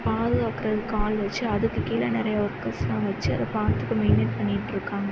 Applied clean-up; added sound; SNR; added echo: none; Tap; 4 dB; none.